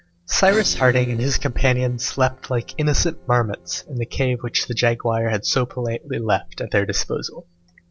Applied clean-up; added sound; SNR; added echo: neural separator model SepFormer DNS4.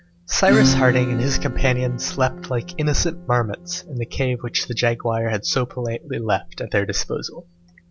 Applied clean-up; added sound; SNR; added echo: none; Acoustic guitar / Strum; 7 dB; none.